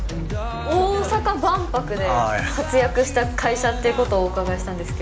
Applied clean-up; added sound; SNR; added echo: none; none; none; none.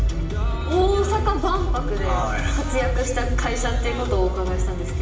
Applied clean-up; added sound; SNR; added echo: none; Musical instrument; 19 dB; reverberation time 0.8 s.